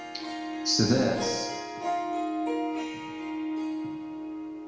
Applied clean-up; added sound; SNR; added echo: none; Harp; 0 dB; reverberation time 1.1 s.